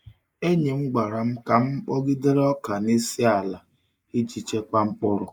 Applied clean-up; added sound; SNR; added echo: neural mask model Resemble Enhance denoiser.